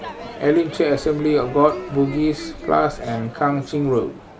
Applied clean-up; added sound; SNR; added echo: none; Crowd / Fireworks; 14 dB; none.